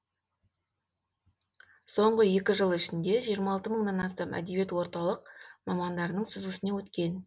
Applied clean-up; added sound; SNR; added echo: none; none; none; none.